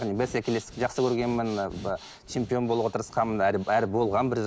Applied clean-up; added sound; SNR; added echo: none; Breathing; 19 dB; none.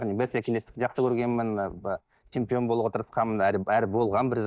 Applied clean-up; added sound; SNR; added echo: neural mask model DeepFilterNet 3.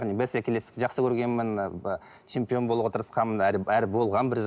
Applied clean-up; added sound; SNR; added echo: none; none; none; none.